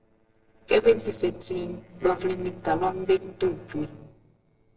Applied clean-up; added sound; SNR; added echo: neural separator model SepFormer DNS4.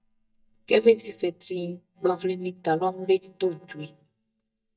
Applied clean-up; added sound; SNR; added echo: neural mask model DeepFilterNet 3.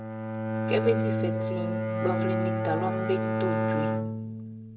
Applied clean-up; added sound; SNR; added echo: none; Bowed string instrument; -4 dB; reverberation time 1.1 s.